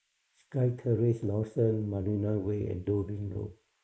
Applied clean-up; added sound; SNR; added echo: neural mask model Resemble Enhance denoiser.